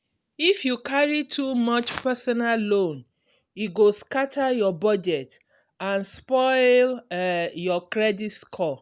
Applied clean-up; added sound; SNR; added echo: none; none; none; none.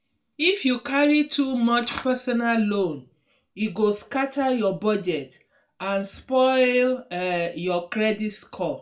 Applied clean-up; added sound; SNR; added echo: none; none; none; reverberation time 0.2 s.